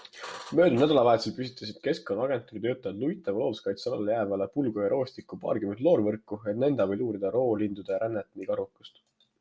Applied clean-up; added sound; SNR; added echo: none; none; none; none.